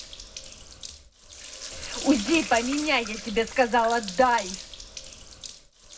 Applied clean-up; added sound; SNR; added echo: none; Sink (filling or washing); 11 dB; reverberation time 0.4 s.